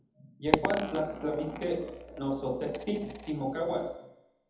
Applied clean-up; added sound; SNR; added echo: none; Coin (dropping); 3 dB; reverberation time 1.1 s.